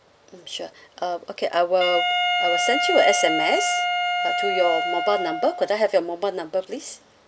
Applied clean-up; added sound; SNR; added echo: none; Wind instrument, woodwind instrument; 2 dB; none.